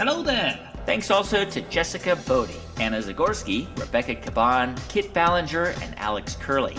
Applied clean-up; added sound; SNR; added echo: none; none; none; reverberation time 2.8 s.